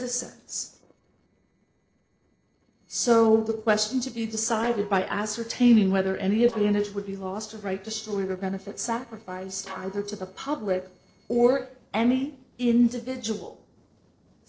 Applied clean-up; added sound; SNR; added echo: neural separator model SepFormer DNS4.